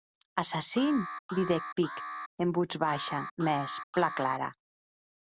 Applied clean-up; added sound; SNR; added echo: none; Alarm; 9 dB; none.